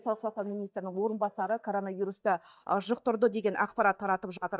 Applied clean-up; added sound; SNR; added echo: neural mask model DeepFilterNet 3.